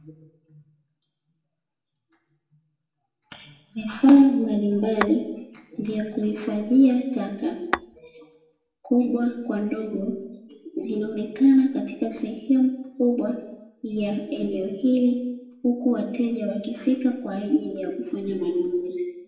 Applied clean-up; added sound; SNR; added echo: none; Tap / Glass; 11 dB; reverberation time 0.9 s.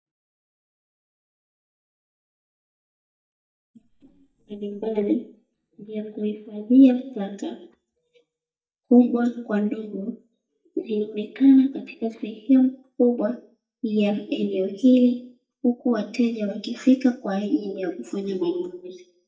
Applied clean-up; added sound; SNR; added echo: neural mask model DeepFilterNet 3.